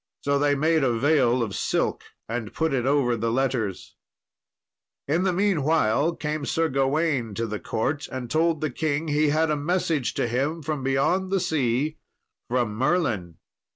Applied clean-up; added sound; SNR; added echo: none; none; none; none.